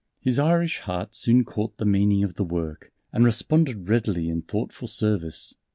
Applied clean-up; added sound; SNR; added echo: none; none; none; none.